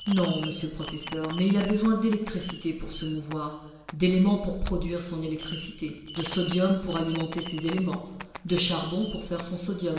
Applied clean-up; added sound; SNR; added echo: none; Fireworks; 14 dB; reverberation time 1.1 s.